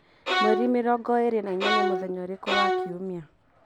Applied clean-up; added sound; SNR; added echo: none; Bowed string instrument; -1 dB; none.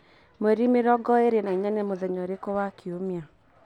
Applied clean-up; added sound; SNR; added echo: none; none; none; none.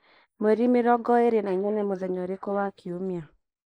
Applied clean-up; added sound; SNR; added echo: neural mask model Resemble Enhance denoiser.